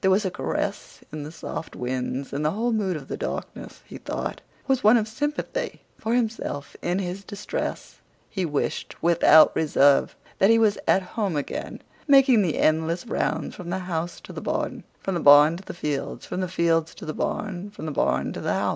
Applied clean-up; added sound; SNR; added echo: none; none; none; none.